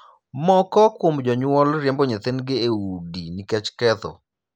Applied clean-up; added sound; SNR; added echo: none; none; none; none.